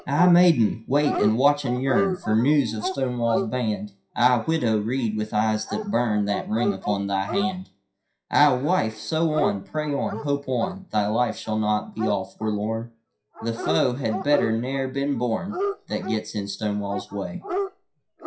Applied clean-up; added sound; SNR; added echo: classical method WPE with log-MMSE.